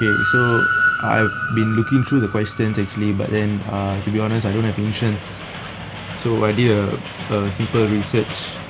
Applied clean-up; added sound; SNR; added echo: none; Train; 5 dB; none.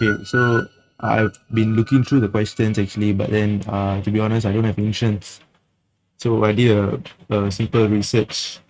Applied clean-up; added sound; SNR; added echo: neural mask model RNNoise.